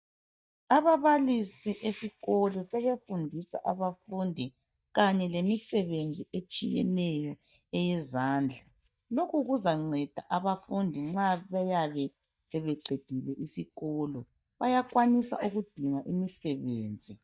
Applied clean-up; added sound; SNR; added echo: neural mask model DeepFilterNet 3.